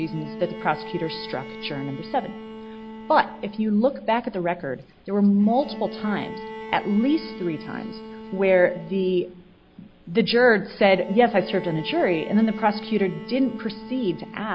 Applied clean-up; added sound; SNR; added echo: none; Bowed string instrument; 14 dB; none.